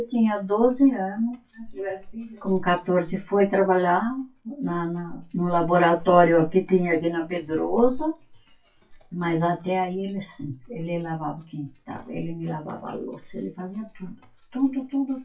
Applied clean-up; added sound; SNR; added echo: classical method WPE with log-MMSE.